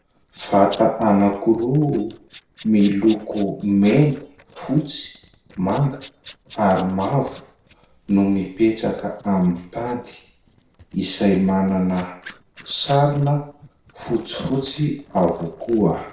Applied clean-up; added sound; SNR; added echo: neural separator model SepFormer DNS4.